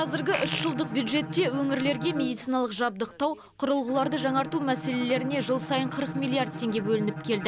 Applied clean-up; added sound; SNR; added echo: none; Bowed string instrument + Fart; 8 dB; none.